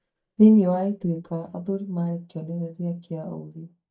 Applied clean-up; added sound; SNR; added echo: neural mask model DeepFilterNet 3.